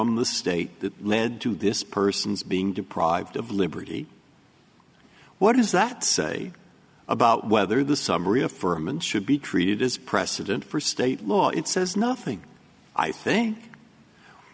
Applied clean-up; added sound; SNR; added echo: none; none; none; none.